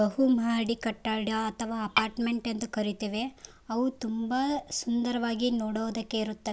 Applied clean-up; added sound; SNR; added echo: none; Tap / Glass; 0 dB; none.